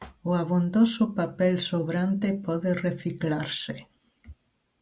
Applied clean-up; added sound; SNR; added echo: none; none; none; none.